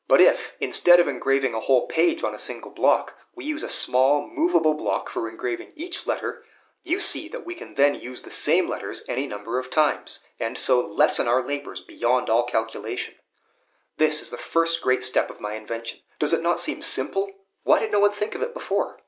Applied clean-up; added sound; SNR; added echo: none; none; none; none.